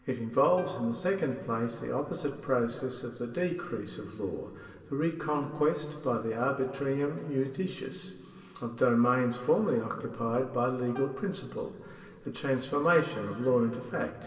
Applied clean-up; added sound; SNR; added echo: none; Plucked string instrument; 20 dB; reverberation time 2.7 s.